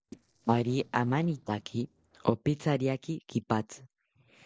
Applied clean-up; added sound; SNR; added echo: neural separator model SepFormer DNS4.